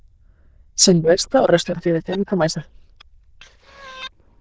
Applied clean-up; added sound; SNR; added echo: neural diffusion model UNIVERSE++.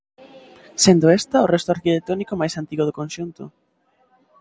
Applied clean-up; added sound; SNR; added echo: none; none; none; none.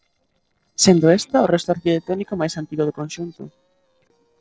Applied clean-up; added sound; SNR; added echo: neural separator model SepFormer DNS4.